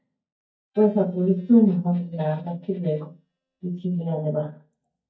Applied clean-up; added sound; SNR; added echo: neural mask model DeepFilterNet 3.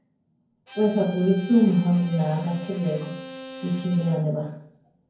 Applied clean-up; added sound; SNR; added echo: none; Bowed string instrument; 17 dB; reverberation time 0.9 s.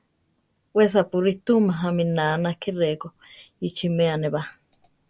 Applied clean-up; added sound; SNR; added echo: none; none; none; none.